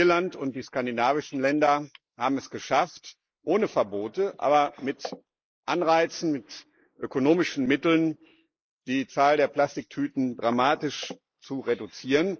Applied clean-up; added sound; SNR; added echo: neural mask model Resemble Enhance denoiser.